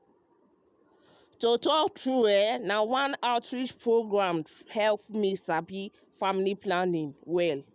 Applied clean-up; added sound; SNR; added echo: none; none; none; none.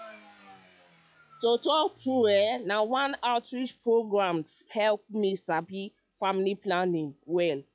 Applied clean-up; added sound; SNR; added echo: classical method log-MMSE.